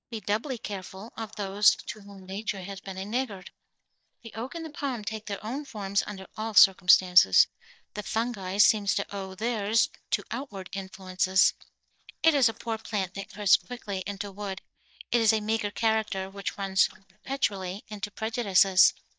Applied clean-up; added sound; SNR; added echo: neural mask model DeepFilterNet 3.